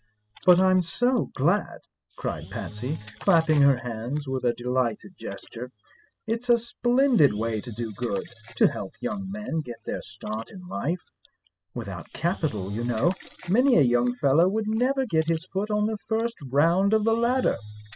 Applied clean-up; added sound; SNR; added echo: classical method spectral subtraction.